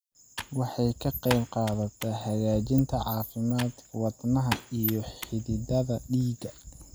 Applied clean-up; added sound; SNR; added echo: none; Computer keyboard; 14 dB; none.